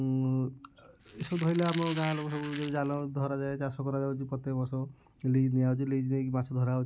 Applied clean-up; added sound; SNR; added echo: none; Squeak; 12 dB; none.